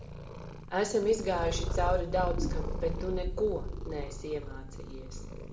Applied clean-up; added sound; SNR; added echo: none; Purr; 2 dB; reverberation time 0.9 s.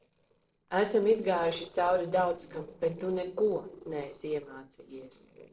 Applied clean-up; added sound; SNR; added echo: neural separator model SepFormer DNS4.